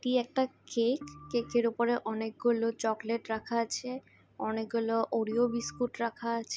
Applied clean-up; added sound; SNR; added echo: none; Organ; 18 dB; none.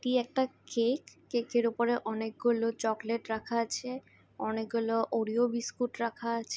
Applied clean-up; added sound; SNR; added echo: none; none; none; none.